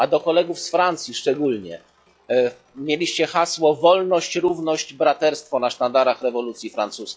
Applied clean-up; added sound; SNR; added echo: classical method log-MMSE.